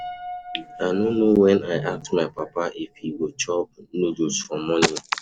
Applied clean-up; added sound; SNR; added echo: none; Piano; 19 dB; none.